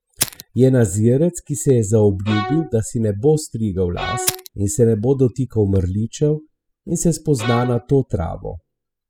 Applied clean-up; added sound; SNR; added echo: classical method spectral subtraction.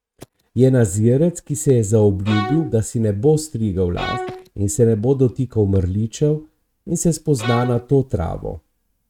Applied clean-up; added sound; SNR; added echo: neural mask model RNNoise.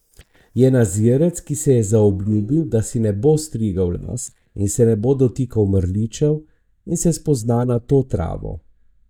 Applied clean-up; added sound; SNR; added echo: neural mask model DeepFilterNet 3.